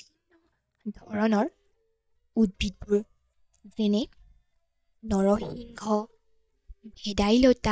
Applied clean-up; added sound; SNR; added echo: neural mask model DeepFilterNet 3.